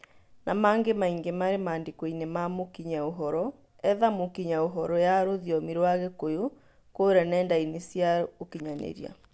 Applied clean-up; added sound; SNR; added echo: none; none; none; none.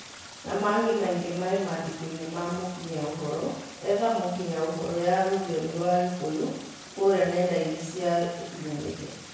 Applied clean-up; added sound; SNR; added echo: none; Stream; 17 dB; reverberation time 1.1 s.